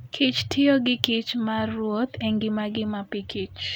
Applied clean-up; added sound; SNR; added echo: none; none; none; none.